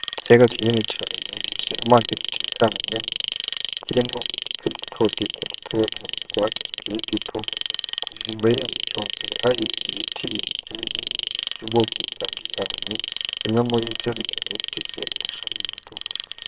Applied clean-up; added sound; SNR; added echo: neural separator model SepFormer WHAMR!.